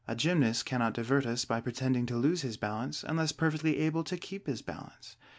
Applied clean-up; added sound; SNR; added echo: none; none; none; none.